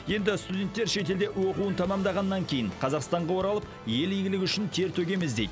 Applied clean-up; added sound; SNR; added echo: none; none; none; none.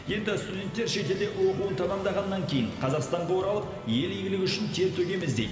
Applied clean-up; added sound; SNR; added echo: none; none; none; reverberation time 2.1 s.